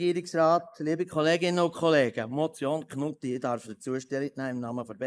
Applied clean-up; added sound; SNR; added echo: neural mask model Resemble Enhance denoiser.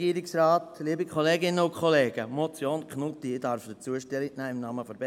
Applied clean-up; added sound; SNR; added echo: none; none; none; none.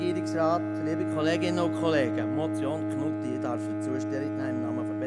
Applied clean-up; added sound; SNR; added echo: none; Bowed string instrument; -2 dB; none.